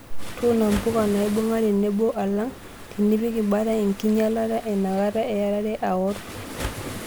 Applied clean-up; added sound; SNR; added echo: none; Waves, surf; 14 dB; none.